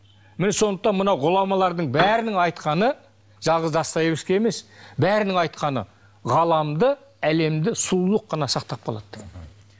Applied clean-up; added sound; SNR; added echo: none; Piano; 3 dB; none.